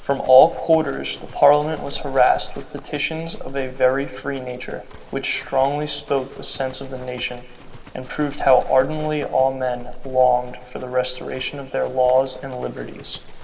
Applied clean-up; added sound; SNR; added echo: none; Livestock, farm animals, working animals; 13 dB; reverberation time 1.3 s.